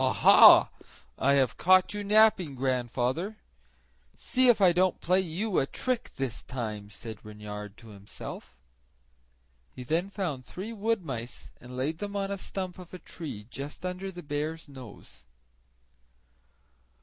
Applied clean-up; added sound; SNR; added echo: none; none; none; none.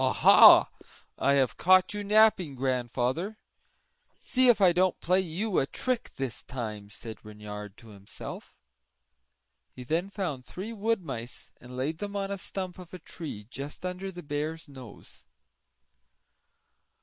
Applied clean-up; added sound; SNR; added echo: neural separator model SepFormer WHAM!.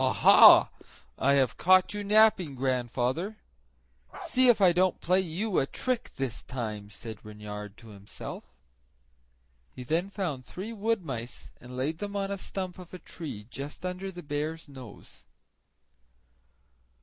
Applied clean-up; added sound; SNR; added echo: neural mask model Resemble Enhance denoiser.